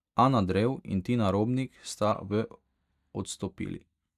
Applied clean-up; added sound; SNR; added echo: neural mask model DeepFilterNet 3.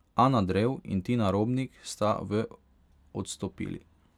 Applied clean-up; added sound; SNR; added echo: none; none; none; none.